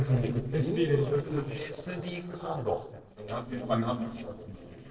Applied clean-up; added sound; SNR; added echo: neural separator model SepFormer DNS4.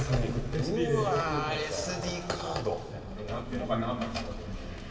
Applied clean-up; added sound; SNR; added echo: none; Drum kit; 19 dB; reverberation time 2.3 s.